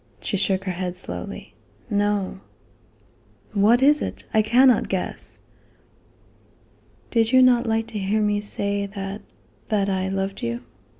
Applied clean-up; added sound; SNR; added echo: none; none; none; none.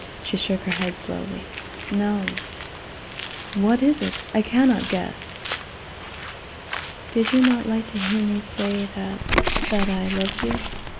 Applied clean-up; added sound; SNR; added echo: none; Bird; 5 dB; none.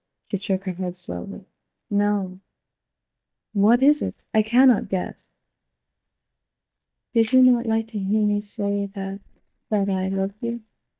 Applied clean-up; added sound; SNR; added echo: neural mask model DeepFilterNet 3.